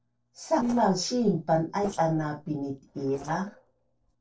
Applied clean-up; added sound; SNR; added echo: neural separator model SepFormer DNS4.